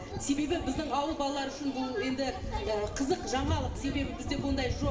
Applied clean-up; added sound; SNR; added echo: none; Tambourine; 14 dB; reverberation time 2.3 s.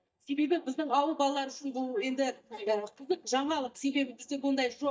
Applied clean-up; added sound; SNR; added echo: neural mask model DeepFilterNet 3.